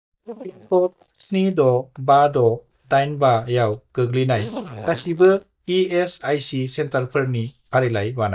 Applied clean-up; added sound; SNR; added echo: neural mask model DeepFilterNet 3.